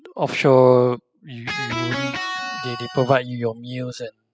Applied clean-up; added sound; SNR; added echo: classical method spectral subtraction.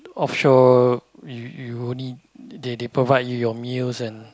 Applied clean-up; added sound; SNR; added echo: none; none; none; none.